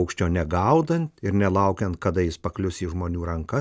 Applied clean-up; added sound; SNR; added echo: none; none; none; none.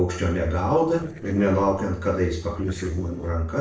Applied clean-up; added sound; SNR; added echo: neural separator model SepFormer DNS4.